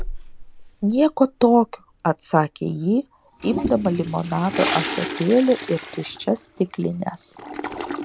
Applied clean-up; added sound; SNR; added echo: none; Toilet flush; 9 dB; none.